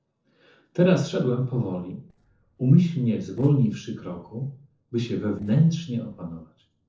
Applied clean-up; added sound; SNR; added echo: neural separator model SepFormer DNS4.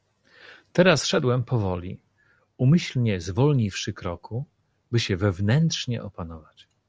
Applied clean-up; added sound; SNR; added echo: none; none; none; none.